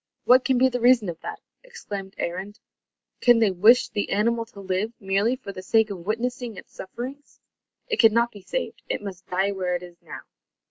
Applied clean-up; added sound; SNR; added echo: none; none; none; none.